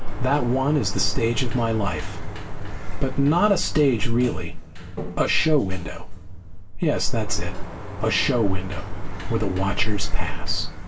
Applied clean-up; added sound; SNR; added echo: none; Sliding door; 15 dB; reverberation time 0.2 s.